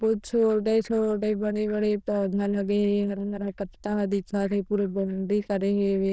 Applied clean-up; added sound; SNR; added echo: neural diffusion model UNIVERSE++.